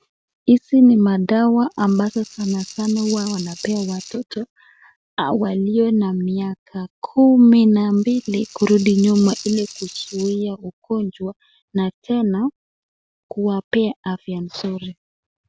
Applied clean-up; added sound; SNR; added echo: none; Rattle (instrument); 17 dB; none.